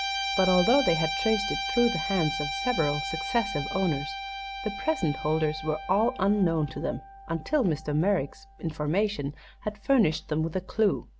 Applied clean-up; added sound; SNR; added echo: none; Guitar; 7 dB; none.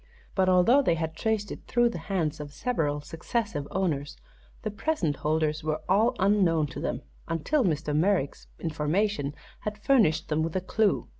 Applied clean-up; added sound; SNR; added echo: none; none; none; none.